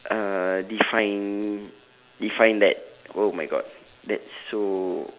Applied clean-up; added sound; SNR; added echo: none; none; none; none.